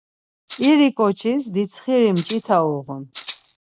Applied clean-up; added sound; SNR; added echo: none; Rattle (instrument); 17 dB; none.